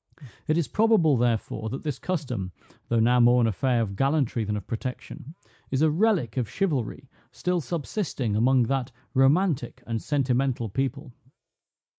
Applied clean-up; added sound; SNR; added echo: neural mask model Resemble Enhance denoiser.